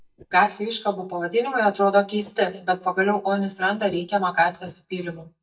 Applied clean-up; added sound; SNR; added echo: neural mask model DeepFilterNet 3.